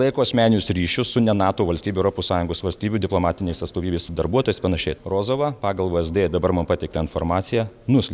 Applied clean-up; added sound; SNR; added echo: none; none; none; none.